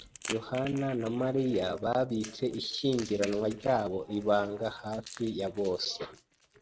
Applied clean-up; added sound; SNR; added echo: neural mask model RNNoise.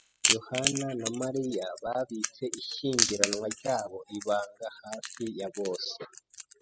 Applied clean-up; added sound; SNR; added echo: classical method spectral subtraction.